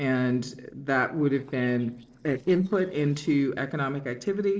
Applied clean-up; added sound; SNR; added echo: neural separator model SepFormer DNS4.